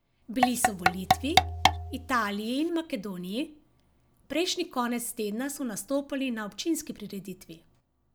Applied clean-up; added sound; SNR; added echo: none; Tap / Percussion; -5 dB; none.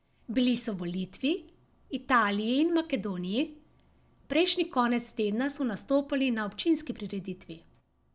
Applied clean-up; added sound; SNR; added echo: none; none; none; none.